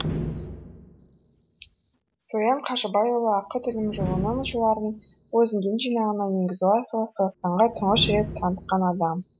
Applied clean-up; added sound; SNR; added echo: none; Slam; 11 dB; none.